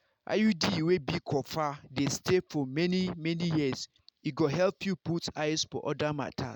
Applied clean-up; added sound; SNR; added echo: none; none; none; none.